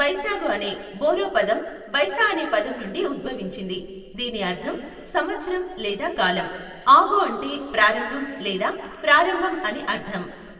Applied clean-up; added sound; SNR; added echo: neural separator model SepFormer DNS4.